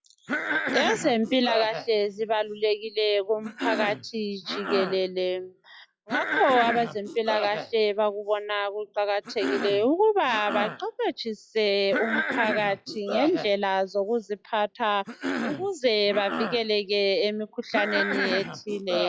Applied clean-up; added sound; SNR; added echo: classical method log-MMSE.